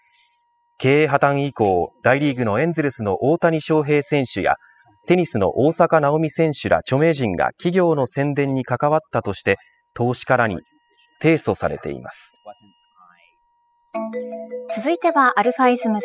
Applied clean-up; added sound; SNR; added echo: classical method spectral subtraction.